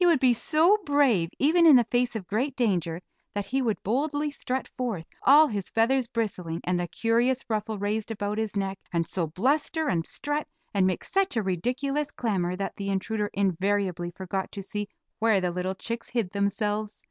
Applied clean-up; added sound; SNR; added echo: none; none; none; none.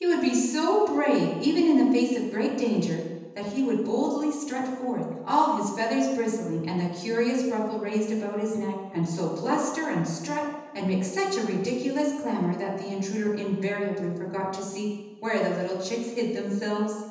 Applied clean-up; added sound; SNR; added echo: none; none; none; reverberation time 1.1 s.